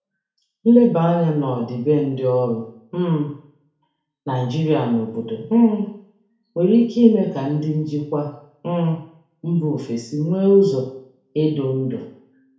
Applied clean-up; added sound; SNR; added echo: none; none; none; reverberation time 0.6 s.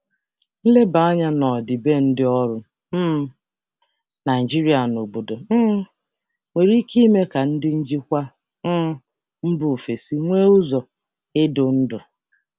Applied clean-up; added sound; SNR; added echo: none; none; none; none.